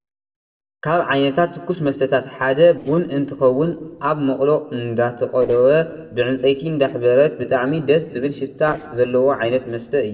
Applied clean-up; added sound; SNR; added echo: neural separator model SepFormer DNS4.